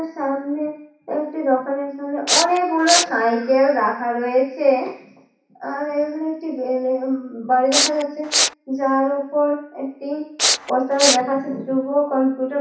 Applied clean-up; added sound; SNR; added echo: none; Respiratory sounds; -1 dB; reverberation time 0.6 s.